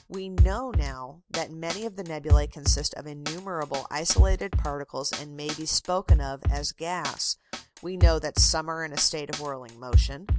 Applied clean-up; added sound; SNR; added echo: none; Drum kit; -5 dB; none.